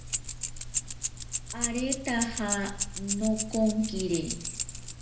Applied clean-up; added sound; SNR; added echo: none; Keys jangling; 2 dB; reverberation time 0.8 s.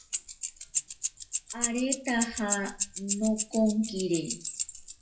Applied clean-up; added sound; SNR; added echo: classical method WPE with log-MMSE.